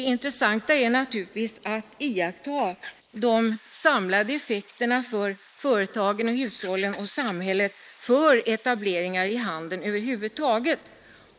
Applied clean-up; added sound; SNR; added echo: neural mask model Resemble Enhance denoiser.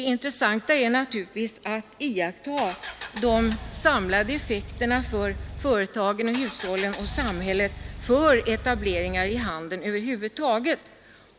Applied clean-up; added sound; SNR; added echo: none; Engine; 10 dB; none.